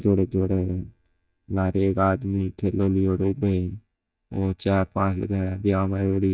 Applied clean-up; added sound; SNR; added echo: neural mask model DeepFilterNet 3.